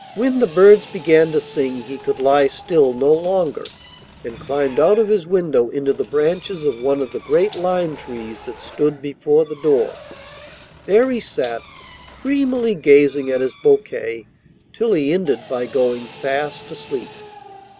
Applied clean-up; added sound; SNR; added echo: none; Drill + Bathtub (filling or washing); 18 dB; none.